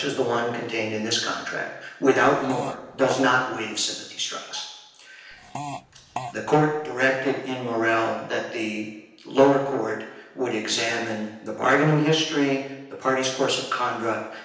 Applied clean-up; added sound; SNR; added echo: none; Fart; 12 dB; reverberation time 0.9 s.